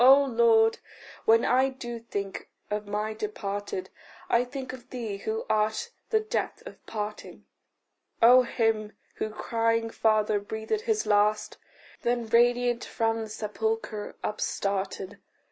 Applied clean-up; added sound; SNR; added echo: none; none; none; none.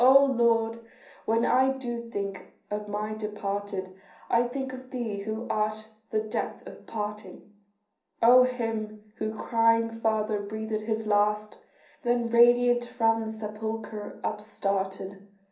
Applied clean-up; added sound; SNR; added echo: none; none; none; reverberation time 0.6 s.